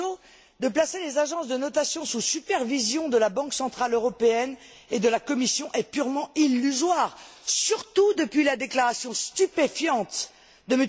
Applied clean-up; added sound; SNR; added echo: none; none; none; none.